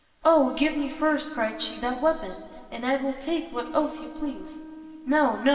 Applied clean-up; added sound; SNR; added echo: none; Wind instrument, woodwind instrument; 16 dB; reverberation time 2.2 s.